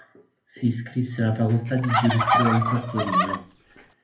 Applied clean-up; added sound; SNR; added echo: none; Fowl; 0 dB; reverberation time 0.3 s.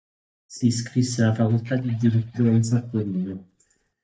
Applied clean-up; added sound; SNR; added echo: neural mask model DeepFilterNet 3.